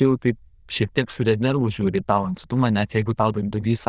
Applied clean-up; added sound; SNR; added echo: neural diffusion model UNIVERSE++.